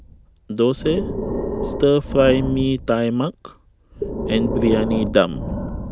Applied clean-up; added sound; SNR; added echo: none; Breathing; 6 dB; none.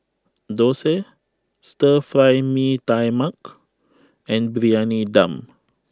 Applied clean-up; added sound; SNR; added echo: none; none; none; none.